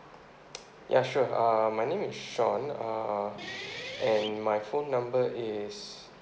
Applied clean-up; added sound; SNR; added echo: none; Guitar; 13 dB; none.